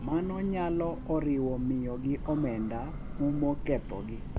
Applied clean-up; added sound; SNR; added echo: none; Train / Breathing; 7 dB; none.